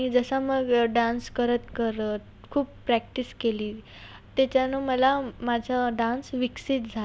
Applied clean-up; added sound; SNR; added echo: none; none; none; none.